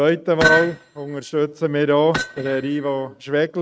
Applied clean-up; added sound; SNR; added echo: neural mask model RNNoise.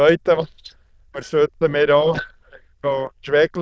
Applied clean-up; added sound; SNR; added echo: neural diffusion model UNIVERSE++.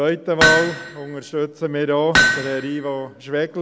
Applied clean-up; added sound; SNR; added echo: none; Hammer; -1 dB; none.